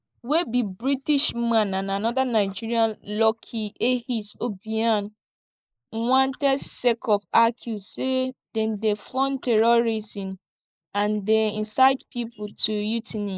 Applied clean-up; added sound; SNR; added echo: neural mask model Resemble Enhance denoiser.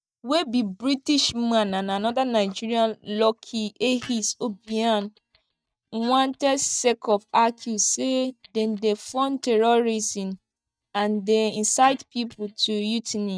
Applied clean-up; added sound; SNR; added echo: neural mask model DeepFilterNet 3.